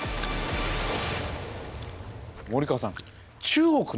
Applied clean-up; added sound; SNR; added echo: none; Chewing, mastication; 17 dB; none.